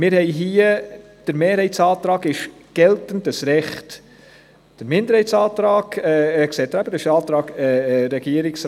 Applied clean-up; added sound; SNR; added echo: none; none; none; none.